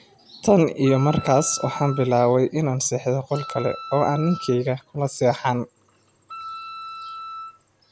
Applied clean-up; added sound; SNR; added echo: none; Wind instrument, woodwind instrument; 14 dB; none.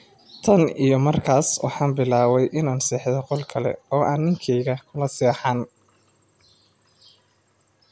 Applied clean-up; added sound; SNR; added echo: none; none; none; none.